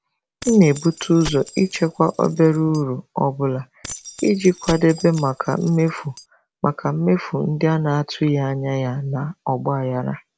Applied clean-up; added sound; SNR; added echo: none; Keys jangling; 16 dB; none.